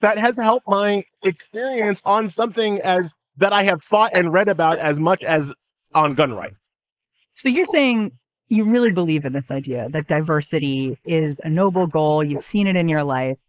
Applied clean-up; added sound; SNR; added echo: neural mask model Resemble Enhance denoiser.